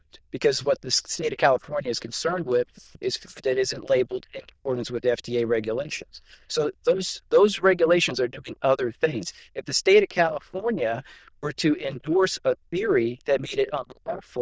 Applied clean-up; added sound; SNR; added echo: neural diffusion model UNIVERSE++.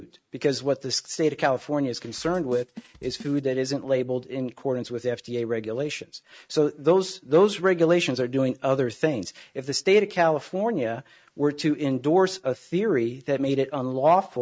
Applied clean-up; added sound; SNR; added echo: neural mask model RNNoise.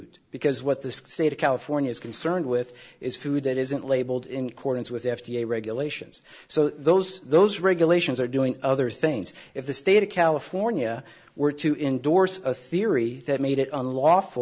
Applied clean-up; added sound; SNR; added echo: none; none; none; none.